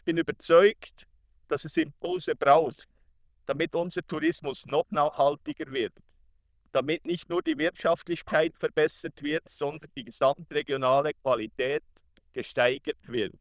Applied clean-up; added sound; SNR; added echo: neural diffusion model UNIVERSE++.